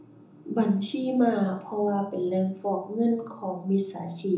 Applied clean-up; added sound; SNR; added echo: none; none; none; reverberation time 0.5 s.